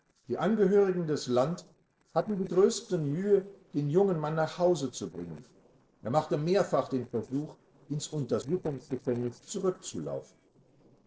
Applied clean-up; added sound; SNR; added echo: neural separator model SepFormer DNS4.